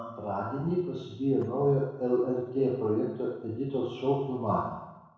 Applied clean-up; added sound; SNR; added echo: neural separator model SepFormer DNS4.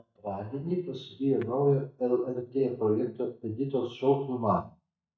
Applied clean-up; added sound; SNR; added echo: neural mask model DeepFilterNet 3.